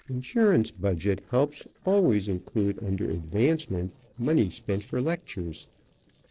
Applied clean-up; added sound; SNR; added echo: neural separator model SepFormer DNS4.